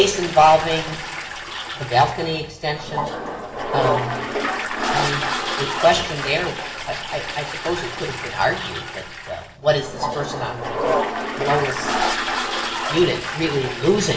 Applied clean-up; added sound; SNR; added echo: none; Toilet flush; 3 dB; reverberation time 0.7 s.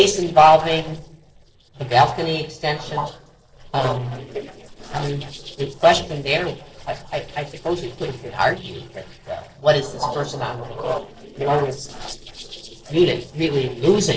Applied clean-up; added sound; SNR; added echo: neural separator model SepFormer DNS4.